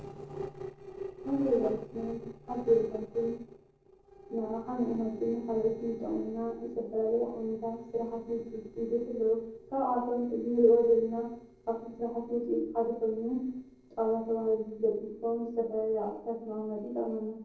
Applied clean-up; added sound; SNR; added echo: neural separator model SepFormer DNS4.